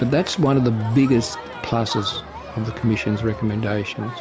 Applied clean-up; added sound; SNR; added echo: none; Crowd; 13 dB; none.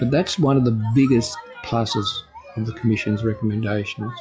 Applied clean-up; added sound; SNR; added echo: classical method log-MMSE.